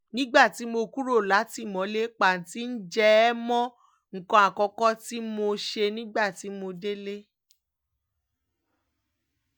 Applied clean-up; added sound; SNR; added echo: none; none; none; none.